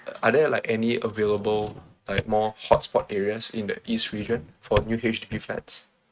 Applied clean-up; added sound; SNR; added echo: neural mask model RNNoise.